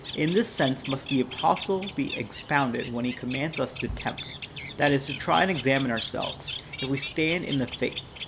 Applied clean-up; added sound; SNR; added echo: none; Bird; 10 dB; none.